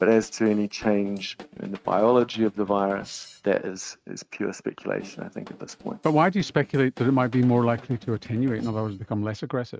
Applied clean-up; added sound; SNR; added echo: neural mask model RNNoise.